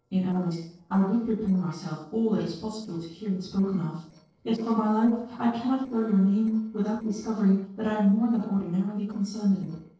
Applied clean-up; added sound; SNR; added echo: neural separator model SepFormer DNS4.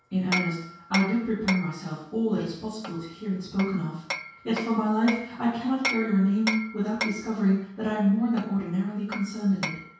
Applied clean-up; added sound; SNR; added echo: none; Hammer; 10 dB; reverberation time 0.6 s.